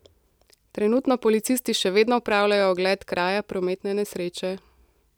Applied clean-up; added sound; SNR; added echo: none; none; none; none.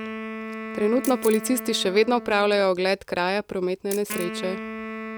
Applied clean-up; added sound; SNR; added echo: none; Wind instrument, woodwind instrument + Camera; 11 dB; none.